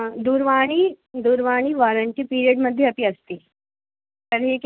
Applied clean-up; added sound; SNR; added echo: none; none; none; none.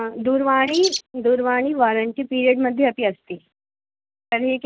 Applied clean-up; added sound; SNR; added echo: none; Bird; 6 dB; none.